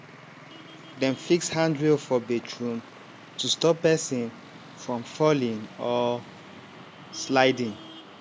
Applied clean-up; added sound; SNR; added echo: none; Traffic noise, roadway noise; 18 dB; none.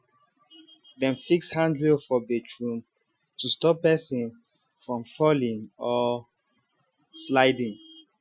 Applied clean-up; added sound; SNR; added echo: classical method Wiener filter.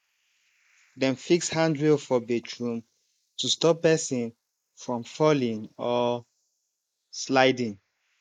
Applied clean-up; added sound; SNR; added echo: neural mask model Resemble Enhance denoiser.